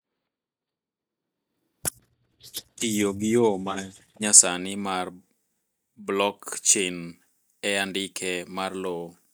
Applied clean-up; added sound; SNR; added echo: neural mask model DeepFilterNet 3.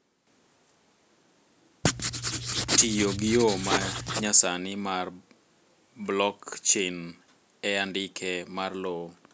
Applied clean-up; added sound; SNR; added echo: none; Writing; -1 dB; none.